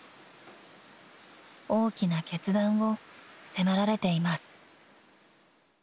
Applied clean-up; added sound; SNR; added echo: none; none; none; none.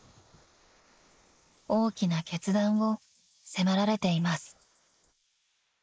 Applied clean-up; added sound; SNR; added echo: neural mask model Resemble Enhance denoiser.